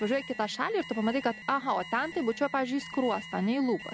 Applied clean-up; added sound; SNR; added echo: none; Alarm; 14 dB; none.